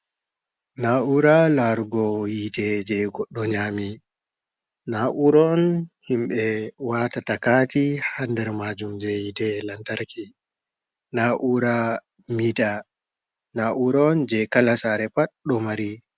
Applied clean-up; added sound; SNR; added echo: none; none; none; none.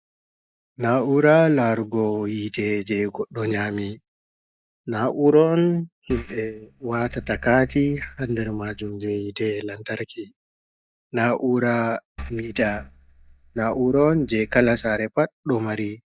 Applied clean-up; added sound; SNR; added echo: neural mask model DeepFilterNet 3.